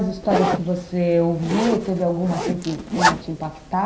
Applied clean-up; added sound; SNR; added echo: none; Zipper (clothing); 4 dB; reverberation time 0.5 s.